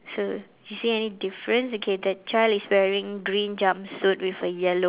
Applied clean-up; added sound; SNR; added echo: none; none; none; none.